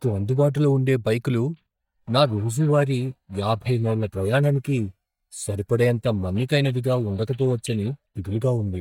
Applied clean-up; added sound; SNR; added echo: neural mask model DeepFilterNet 3.